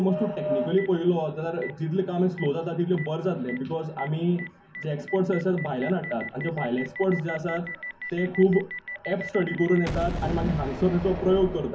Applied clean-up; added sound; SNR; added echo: none; Boom; 11 dB; reverberation time 0.3 s.